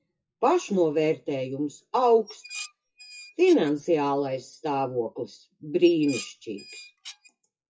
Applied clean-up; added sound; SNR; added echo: classical method WPE with log-MMSE.